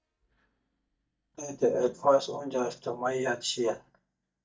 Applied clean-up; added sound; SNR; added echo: neural mask model DeepFilterNet 3.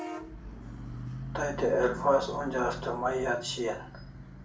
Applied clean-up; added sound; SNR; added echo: none; Bus / Vehicle horn, car horn, honking; 9 dB; reverberation time 0.3 s.